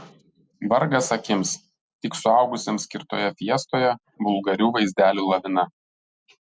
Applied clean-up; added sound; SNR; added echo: none; none; none; none.